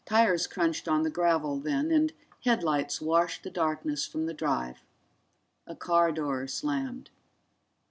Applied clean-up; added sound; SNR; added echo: none; none; none; none.